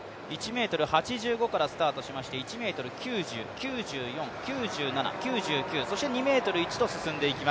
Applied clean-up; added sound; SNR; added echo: none; none; none; none.